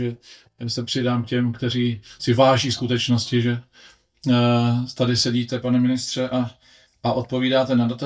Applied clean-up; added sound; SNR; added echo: neural mask model DeepFilterNet 3.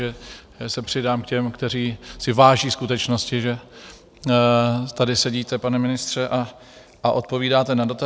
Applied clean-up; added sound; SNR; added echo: none; none; none; none.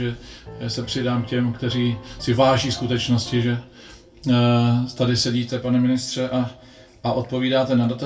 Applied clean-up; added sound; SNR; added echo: none; Piano; 18 dB; reverberation time 0.2 s.